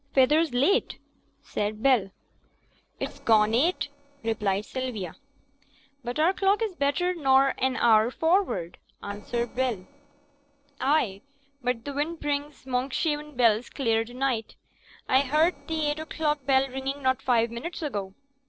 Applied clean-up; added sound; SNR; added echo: neural separator model SepFormer DNS4.